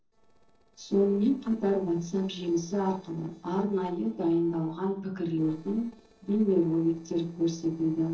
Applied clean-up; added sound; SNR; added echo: neural separator model SepFormer DNS4.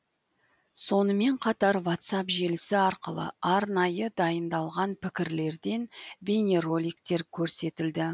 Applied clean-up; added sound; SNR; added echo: none; none; none; none.